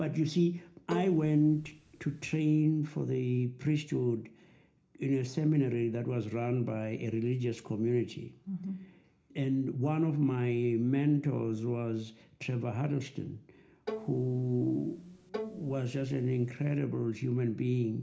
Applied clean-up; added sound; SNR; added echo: none; Bowed string instrument; 13 dB; reverberation time 0.4 s.